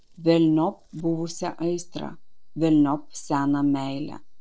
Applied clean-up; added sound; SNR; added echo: neural separator model SepFormer DNS4.